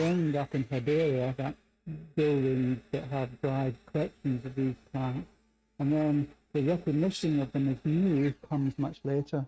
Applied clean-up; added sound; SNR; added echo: neural mask model RNNoise.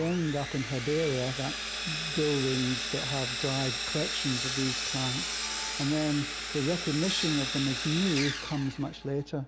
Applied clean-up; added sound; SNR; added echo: none; Sawing; 3 dB; none.